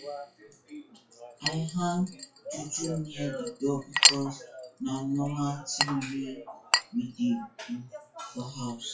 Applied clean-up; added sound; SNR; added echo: classical method WPE with log-MMSE.